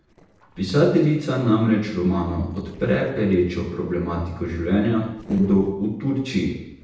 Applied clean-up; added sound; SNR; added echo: neural separator model SepFormer DNS4.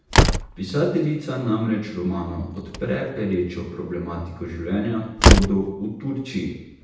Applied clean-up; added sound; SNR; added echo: none; Slam; -2 dB; reverberation time 0.8 s.